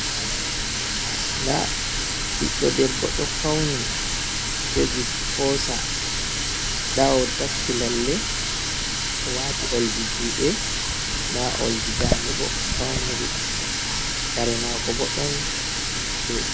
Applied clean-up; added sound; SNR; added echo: none; Water tap, faucet; -3 dB; none.